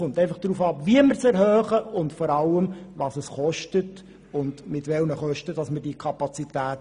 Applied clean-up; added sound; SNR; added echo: none; none; none; none.